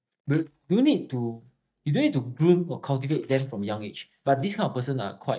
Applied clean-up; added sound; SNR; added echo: neural mask model DeepFilterNet 3.